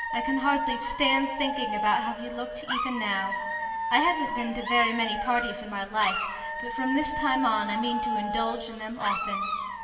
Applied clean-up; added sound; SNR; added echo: none; Alarm / Dog; 2 dB; reverberation time 2.2 s.